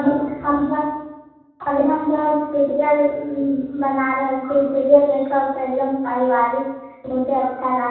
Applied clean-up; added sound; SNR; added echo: none; none; none; reverberation time 1.2 s.